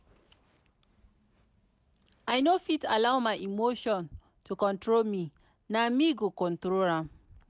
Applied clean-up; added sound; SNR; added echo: none; none; none; none.